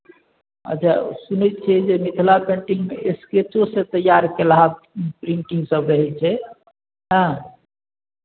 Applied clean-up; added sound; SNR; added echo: none; none; none; none.